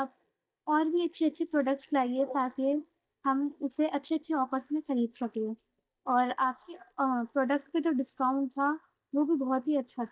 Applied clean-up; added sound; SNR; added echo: neural mask model DeepFilterNet 3.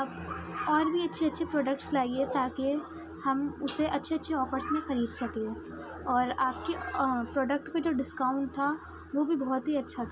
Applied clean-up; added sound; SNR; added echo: none; none; none; none.